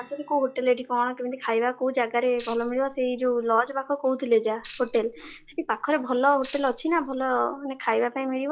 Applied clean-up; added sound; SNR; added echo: classical method log-MMSE.